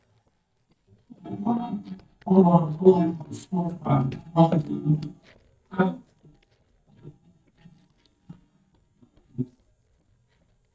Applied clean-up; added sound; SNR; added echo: neural mask model DeepFilterNet 3.